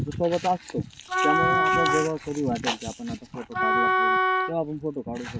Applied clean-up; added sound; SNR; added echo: none; Wind instrument, woodwind instrument; -3 dB; none.